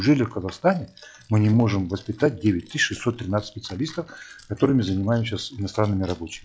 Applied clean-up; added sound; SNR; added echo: classical method log-MMSE.